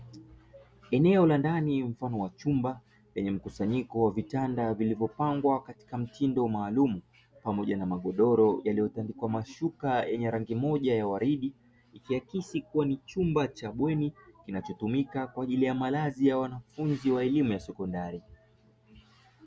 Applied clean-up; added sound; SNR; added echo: none; none; none; none.